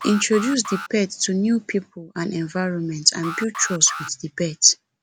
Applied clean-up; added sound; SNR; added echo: none; Alarm; 12 dB; none.